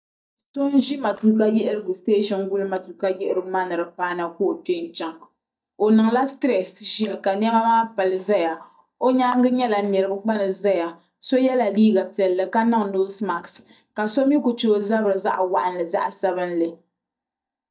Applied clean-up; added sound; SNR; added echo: neural mask model DeepFilterNet 3.